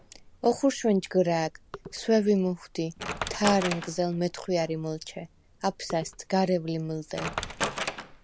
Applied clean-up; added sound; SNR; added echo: none; Wood; 10 dB; none.